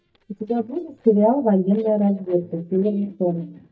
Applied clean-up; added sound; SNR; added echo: neural mask model DeepFilterNet 3.